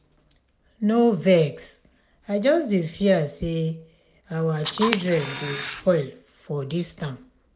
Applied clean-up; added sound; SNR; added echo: none; Camera; 7 dB; none.